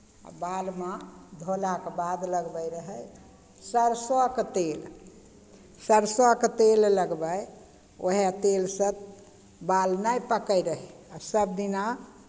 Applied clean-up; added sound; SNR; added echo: none; none; none; none.